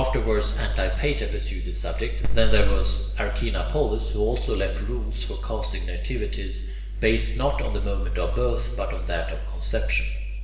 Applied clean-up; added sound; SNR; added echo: none; none; none; reverberation time 1.3 s.